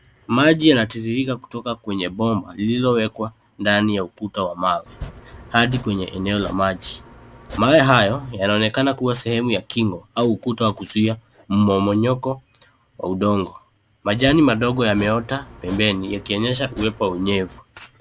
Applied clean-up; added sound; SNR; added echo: none; Domestic sounds, home sounds; 17 dB; none.